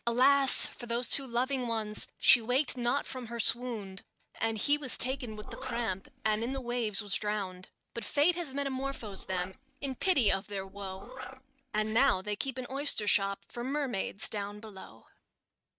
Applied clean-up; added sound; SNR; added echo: neural mask model RNNoise.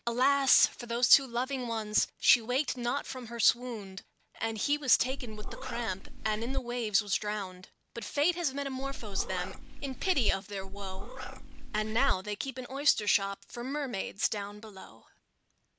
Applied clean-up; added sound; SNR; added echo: none; Meow; -1 dB; none.